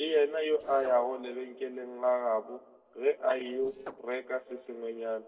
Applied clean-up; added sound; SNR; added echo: neural separator model SepFormer DNS4.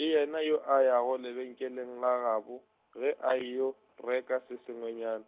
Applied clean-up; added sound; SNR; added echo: none; none; none; none.